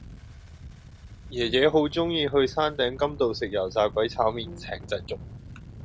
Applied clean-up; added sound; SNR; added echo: none; Engine starting + Brass instrument; 15 dB; none.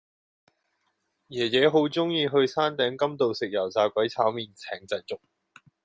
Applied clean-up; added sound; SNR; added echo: none; none; none; none.